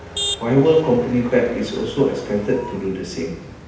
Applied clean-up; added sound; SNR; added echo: none; Motor vehicle (road); 12 dB; reverberation time 0.8 s.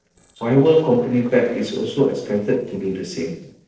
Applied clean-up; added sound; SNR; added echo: neural separator model SepFormer DNS4.